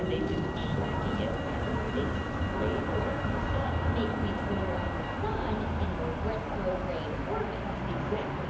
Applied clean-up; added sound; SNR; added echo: none; Motor vehicle (road); -4 dB; reverberation time 0.7 s.